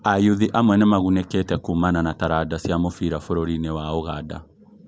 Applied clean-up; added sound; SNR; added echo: none; none; none; none.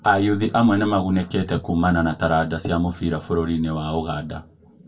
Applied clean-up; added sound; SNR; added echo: none; none; none; reverberation time 0.2 s.